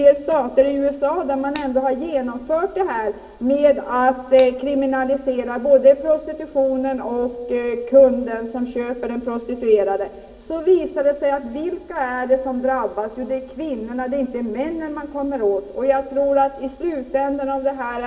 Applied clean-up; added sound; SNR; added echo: none; Finger snapping; 19 dB; reverberation time 2.8 s.